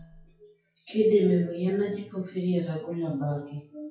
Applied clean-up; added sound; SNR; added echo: classical method WPE with log-MMSE.